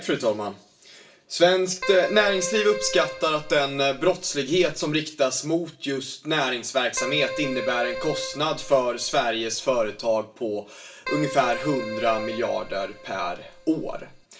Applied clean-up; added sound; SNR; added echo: none; Keyboard (musical); 9 dB; reverberation time 0.3 s.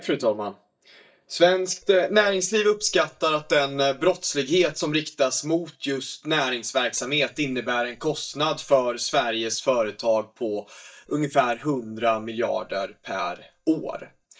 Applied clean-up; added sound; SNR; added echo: neural mask model DeepFilterNet 3.